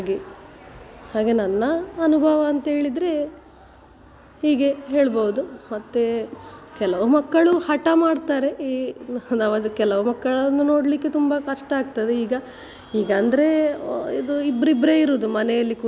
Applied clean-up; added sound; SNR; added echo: none; none; none; none.